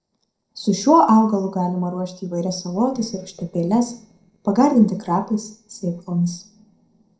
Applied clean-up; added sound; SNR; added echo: neural separator model SepFormer DNS4.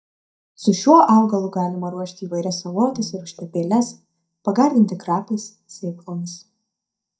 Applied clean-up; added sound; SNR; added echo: neural mask model DeepFilterNet 3.